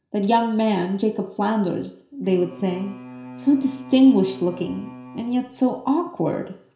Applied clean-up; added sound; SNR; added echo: none; Bowed string instrument; 17 dB; reverberation time 0.5 s.